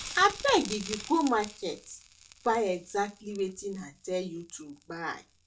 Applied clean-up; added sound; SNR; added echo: none; Crackle; 15 dB; reverberation time 0.2 s.